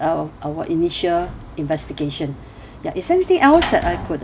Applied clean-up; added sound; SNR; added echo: none; Sliding door / Slam; 14 dB; none.